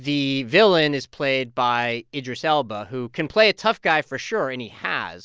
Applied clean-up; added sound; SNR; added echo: none; none; none; none.